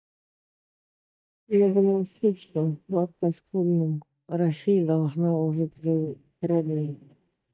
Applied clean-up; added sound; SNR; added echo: neural mask model DeepFilterNet 3.